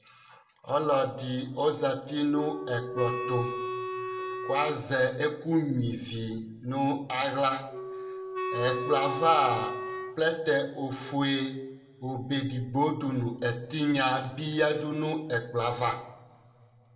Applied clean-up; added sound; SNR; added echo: none; Wind instrument, woodwind instrument; 5 dB; reverberation time 1.6 s.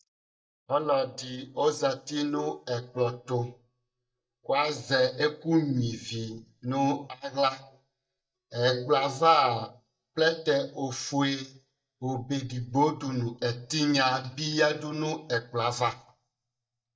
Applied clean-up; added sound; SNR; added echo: neural mask model DeepFilterNet 3.